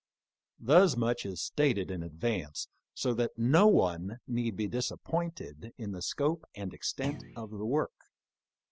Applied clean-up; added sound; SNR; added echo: none; Thump, thud; 13 dB; none.